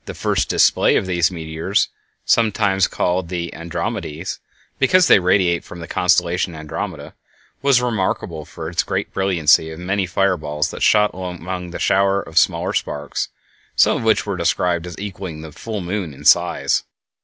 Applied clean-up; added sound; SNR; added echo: none; none; none; none.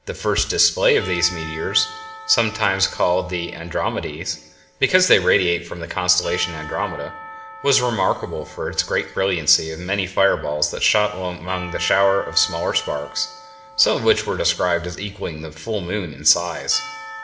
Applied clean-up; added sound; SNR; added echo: none; Church bell / Percussion; 17 dB; reverberation time 0.9 s.